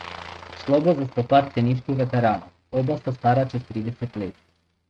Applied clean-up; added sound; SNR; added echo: neural mask model RNNoise.